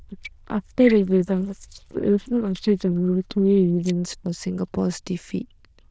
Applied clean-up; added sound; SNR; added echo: neural diffusion model UNIVERSE++.